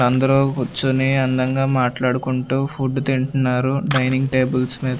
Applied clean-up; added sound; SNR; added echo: none; Fire; 18 dB; none.